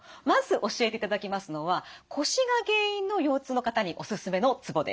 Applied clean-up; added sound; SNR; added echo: none; none; none; none.